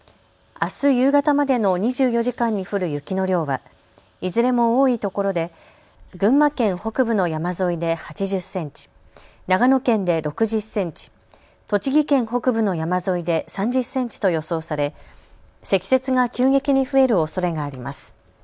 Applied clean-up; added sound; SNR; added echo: none; none; none; none.